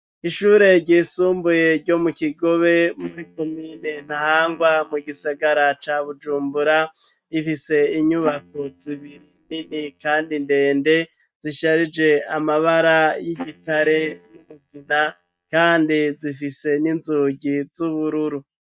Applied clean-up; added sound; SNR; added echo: neural mask model DeepFilterNet 3.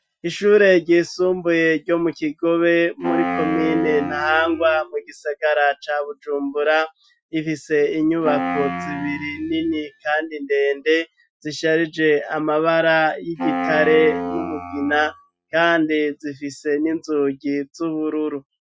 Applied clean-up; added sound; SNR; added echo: classical method Wiener filter.